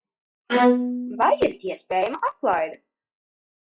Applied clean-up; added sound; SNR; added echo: classical method log-MMSE.